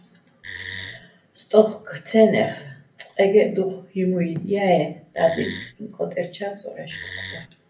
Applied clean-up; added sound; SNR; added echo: none; Wood; 12 dB; reverberation time 0.3 s.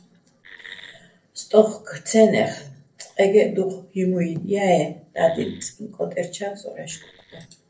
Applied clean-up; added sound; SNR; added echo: neural separator model SepFormer DNS4.